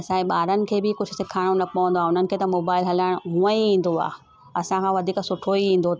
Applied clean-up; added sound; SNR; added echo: none; none; none; none.